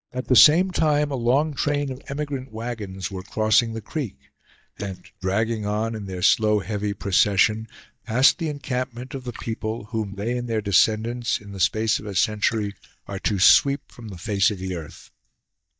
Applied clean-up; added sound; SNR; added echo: neural mask model DeepFilterNet 3.